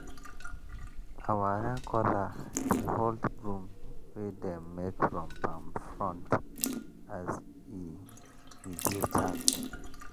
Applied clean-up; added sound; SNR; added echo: none; Drip / Sink (filling or washing) / Water tap, faucet; 3 dB; none.